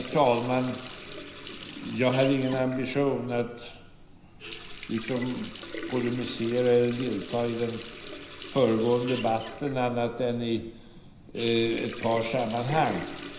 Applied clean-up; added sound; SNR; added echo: none; Water tap, faucet; 13 dB; reverberation time 0.9 s.